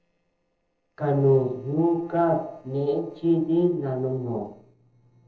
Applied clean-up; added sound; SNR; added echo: neural separator model SepFormer DNS4.